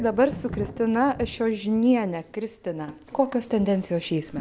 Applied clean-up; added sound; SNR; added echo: none; Thunder; 17 dB; none.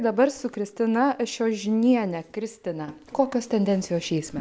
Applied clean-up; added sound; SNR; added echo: none; none; none; none.